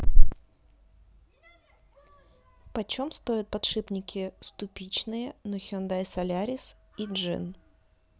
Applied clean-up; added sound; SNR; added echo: none; none; none; none.